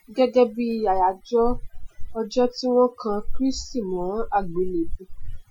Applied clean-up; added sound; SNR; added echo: classical method Wiener filter.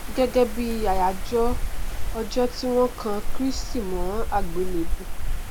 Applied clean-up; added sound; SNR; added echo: none; Wind; -1 dB; none.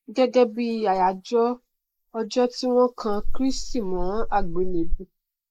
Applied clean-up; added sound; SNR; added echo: neural mask model Resemble Enhance denoiser.